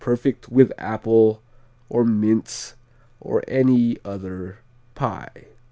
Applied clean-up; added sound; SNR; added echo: none; none; none; none.